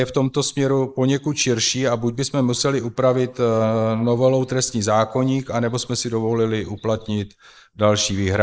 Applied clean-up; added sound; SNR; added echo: neural mask model Resemble Enhance denoiser.